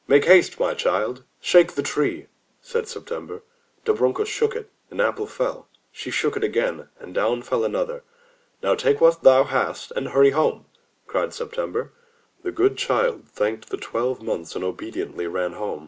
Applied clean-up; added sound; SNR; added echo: none; none; none; none.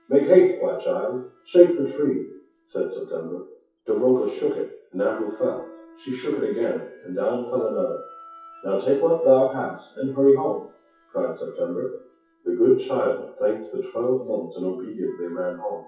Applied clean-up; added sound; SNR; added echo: classical method WPE with log-MMSE.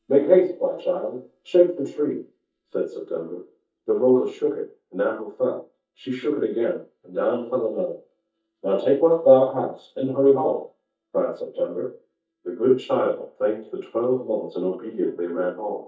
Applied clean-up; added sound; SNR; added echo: neural mask model DeepFilterNet 3.